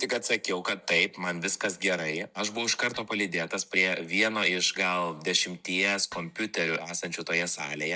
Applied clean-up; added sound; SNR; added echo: neural mask model DeepFilterNet 3.